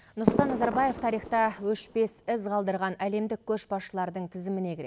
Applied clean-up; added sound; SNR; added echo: none; Fireworks; 3 dB; none.